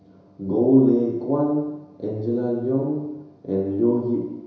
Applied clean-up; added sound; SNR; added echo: none; none; none; reverberation time 1.0 s.